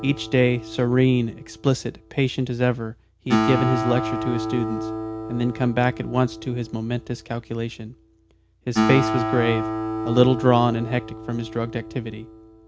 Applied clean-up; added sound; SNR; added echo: none; Acoustic guitar; 6 dB; none.